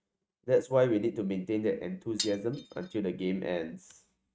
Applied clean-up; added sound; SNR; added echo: neural mask model RNNoise.